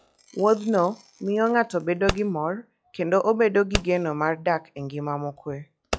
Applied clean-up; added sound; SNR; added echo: classical method log-MMSE.